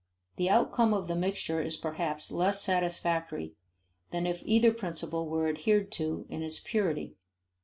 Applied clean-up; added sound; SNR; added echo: none; none; none; none.